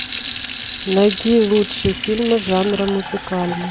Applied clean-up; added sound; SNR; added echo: none; Fill (with liquid) / Sink (filling or washing); 9 dB; none.